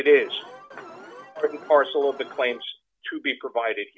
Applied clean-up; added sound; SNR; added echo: none; Alarm; 18 dB; none.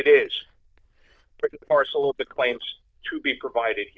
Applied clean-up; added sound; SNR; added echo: neural diffusion model UNIVERSE++.